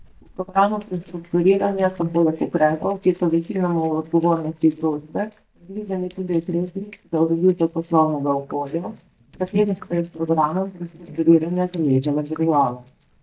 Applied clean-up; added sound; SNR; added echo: neural mask model DeepFilterNet 3.